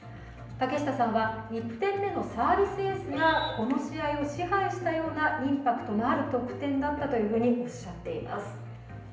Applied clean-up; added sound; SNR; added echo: none; none; none; reverberation time 0.8 s.